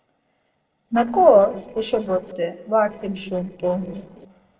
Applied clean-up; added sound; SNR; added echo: neural separator model SepFormer DNS4.